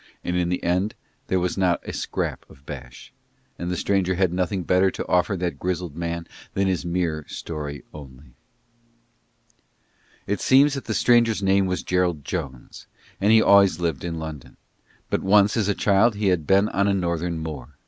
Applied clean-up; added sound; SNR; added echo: none; none; none; none.